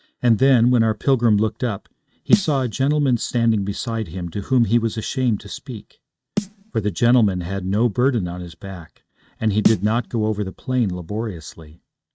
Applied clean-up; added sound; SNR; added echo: neural mask model RNNoise.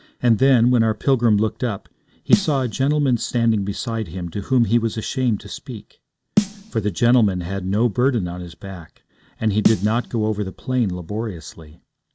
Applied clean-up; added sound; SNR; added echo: none; Snare drum; 7 dB; none.